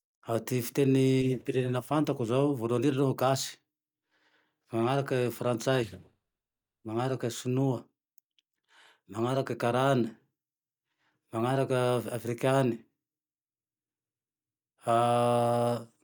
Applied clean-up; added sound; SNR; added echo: neural mask model DeepFilterNet 3.